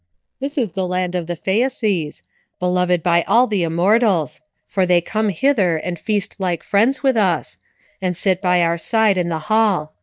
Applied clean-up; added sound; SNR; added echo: neural mask model DeepFilterNet 3.